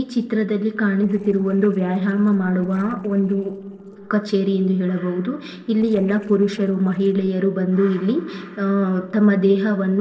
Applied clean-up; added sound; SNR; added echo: neural separator model SepFormer DNS4.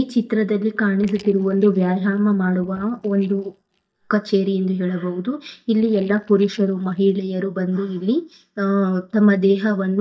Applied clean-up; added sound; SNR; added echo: neural mask model DeepFilterNet 3.